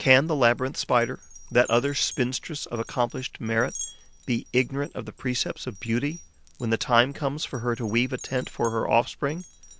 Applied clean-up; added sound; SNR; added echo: none; Glass; 19 dB; none.